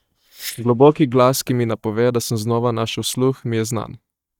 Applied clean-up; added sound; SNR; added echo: neural mask model DeepFilterNet 3.